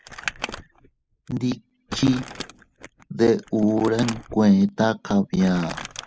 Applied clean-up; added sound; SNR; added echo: none; Crumpling, crinkling; 15 dB; none.